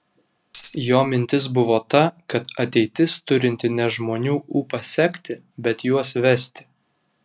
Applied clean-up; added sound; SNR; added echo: none; Tambourine; 8 dB; none.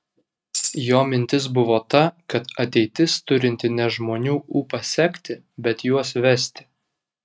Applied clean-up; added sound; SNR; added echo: neural mask model RNNoise.